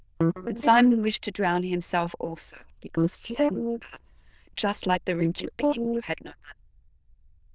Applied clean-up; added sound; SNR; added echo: neural diffusion model UNIVERSE++.